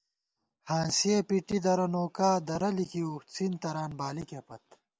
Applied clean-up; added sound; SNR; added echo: none; none; none; none.